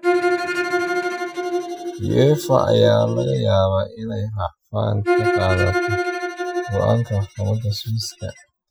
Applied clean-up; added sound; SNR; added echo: classical method Wiener filter.